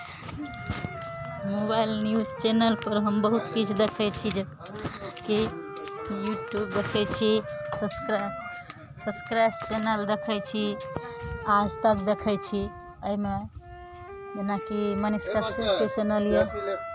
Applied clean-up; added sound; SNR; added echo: none; Wind instrument, woodwind instrument; 10 dB; none.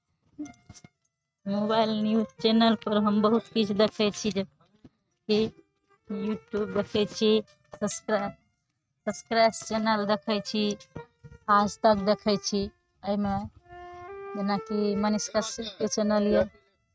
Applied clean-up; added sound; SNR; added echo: neural mask model RNNoise.